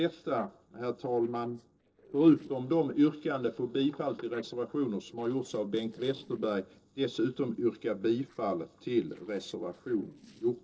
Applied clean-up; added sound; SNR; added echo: neural separator model SepFormer DNS4.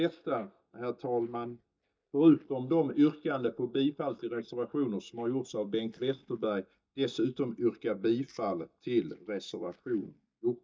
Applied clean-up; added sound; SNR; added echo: neural mask model DeepFilterNet 3.